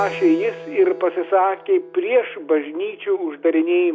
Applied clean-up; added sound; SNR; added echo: none; Keyboard (musical); 19 dB; none.